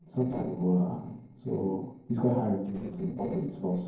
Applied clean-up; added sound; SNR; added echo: neural separator model SepFormer DNS4.